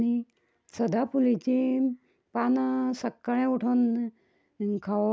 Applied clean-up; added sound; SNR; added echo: none; none; none; none.